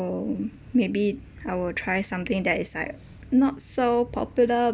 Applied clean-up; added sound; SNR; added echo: none; none; none; none.